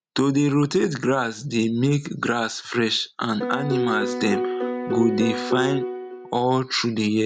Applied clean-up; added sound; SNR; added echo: none; Piano; 3 dB; none.